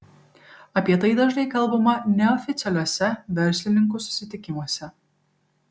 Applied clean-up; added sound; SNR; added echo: none; none; none; none.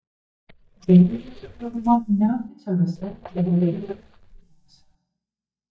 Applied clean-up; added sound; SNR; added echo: neural mask model DeepFilterNet 3.